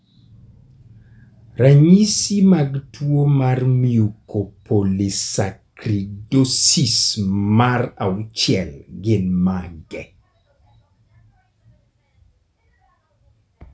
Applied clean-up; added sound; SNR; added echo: none; none; none; none.